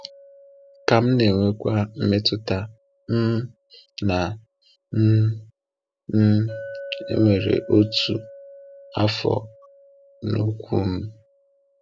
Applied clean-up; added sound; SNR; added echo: none; Chink, clink; 20 dB; none.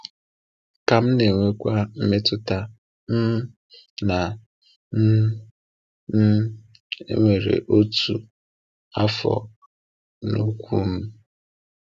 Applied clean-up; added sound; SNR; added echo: none; none; none; none.